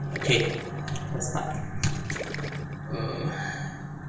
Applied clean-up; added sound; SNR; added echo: none; Gurgling; 11 dB; reverberation time 0.8 s.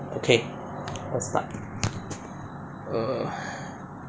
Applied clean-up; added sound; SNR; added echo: none; none; none; none.